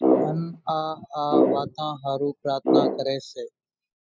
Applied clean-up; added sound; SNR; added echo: classical method spectral subtraction.